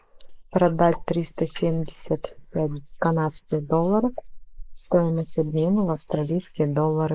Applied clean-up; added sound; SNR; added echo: neural mask model Resemble Enhance denoiser.